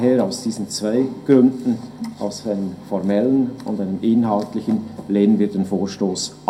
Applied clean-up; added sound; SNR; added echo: none; none; none; reverberation time 0.2 s.